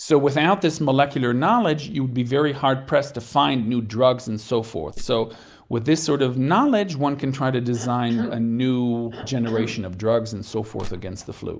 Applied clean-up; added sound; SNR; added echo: neural mask model Resemble Enhance denoiser.